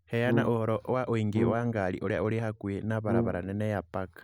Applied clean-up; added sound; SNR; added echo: none; Brass instrument; 3 dB; none.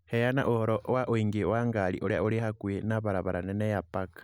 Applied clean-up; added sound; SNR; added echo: none; none; none; none.